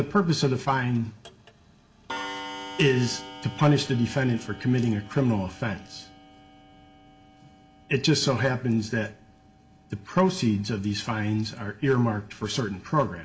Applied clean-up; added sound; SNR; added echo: none; Clock; 18 dB; reverberation time 0.3 s.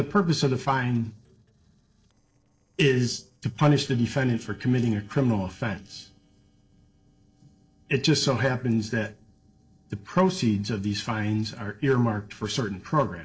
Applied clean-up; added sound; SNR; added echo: neural separator model SepFormer DNS4.